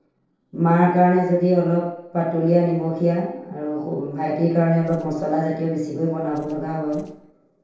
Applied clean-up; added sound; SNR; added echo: neural separator model SepFormer DNS4.